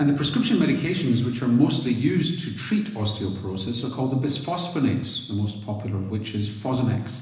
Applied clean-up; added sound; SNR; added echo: none; none; none; reverberation time 1.0 s.